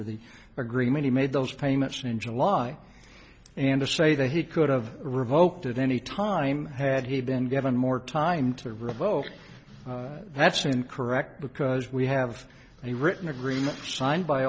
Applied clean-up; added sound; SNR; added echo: none; none; none; none.